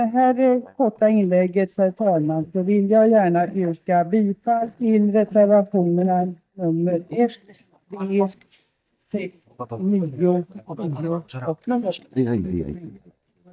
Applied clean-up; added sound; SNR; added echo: neural mask model DeepFilterNet 3.